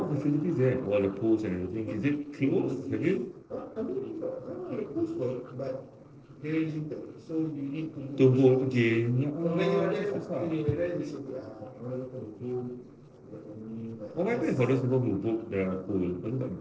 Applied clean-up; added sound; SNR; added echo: neural separator model SepFormer DNS4.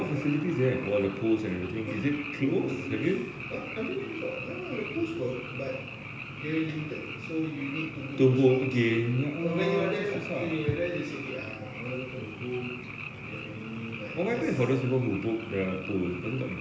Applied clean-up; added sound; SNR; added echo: none; Frog; 12 dB; reverberation time 1.4 s.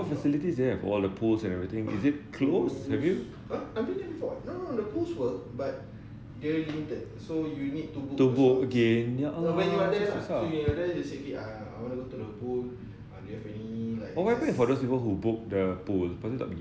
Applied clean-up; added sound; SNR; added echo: none; none; none; none.